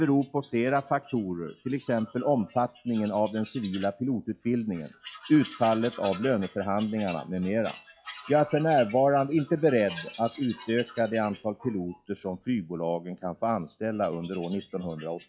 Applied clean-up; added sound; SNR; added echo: classical method log-MMSE.